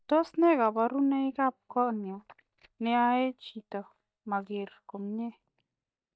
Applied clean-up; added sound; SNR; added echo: neural mask model DeepFilterNet 3.